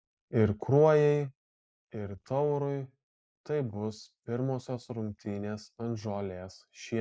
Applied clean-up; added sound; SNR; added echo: neural mask model Resemble Enhance denoiser.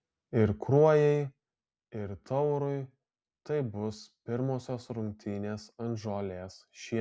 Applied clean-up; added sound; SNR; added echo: none; none; none; none.